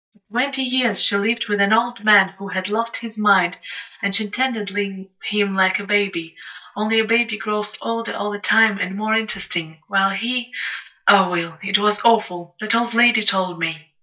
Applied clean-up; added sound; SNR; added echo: neural mask model DeepFilterNet 3.